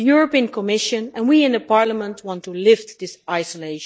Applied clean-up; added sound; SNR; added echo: neural mask model DeepFilterNet 3.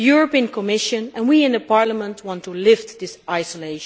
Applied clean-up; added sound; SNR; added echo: none; none; none; none.